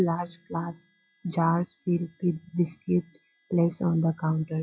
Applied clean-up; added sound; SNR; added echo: classical method log-MMSE.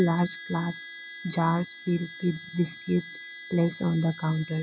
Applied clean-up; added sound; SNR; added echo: none; Harmonica; 13 dB; none.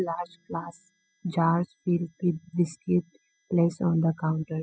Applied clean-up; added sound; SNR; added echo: classical method spectral subtraction.